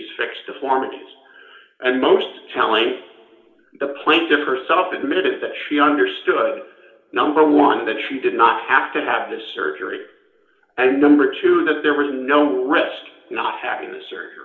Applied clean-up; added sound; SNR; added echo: none; none; none; reverberation time 1.6 s.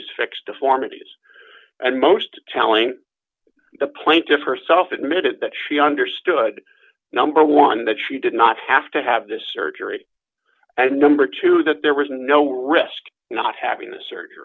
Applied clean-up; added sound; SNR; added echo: none; none; none; none.